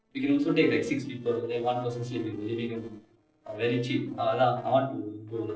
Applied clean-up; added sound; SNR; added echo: neural separator model SepFormer DNS4.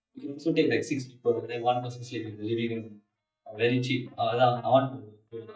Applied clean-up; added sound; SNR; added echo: neural mask model DeepFilterNet 3.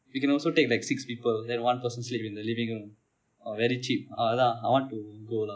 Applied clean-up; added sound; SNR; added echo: none; none; none; none.